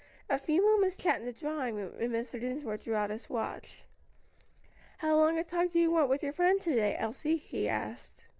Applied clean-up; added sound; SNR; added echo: none; none; none; none.